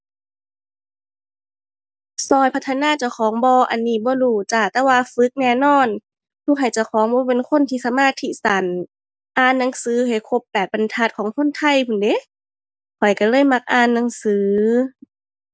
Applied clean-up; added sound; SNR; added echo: none; none; none; none.